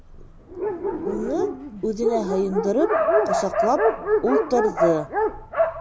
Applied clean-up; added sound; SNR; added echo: none; Dog; -3 dB; none.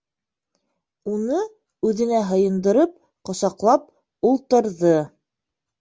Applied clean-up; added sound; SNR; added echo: none; none; none; none.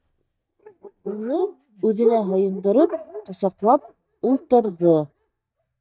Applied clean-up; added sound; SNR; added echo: neural mask model DeepFilterNet 3.